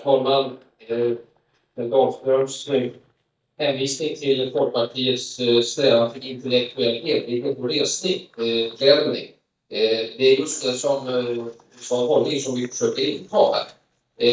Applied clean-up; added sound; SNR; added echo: neural mask model DeepFilterNet 3.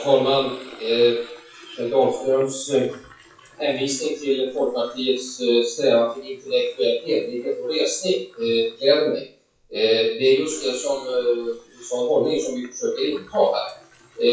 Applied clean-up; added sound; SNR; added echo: classical method WPE with log-MMSE.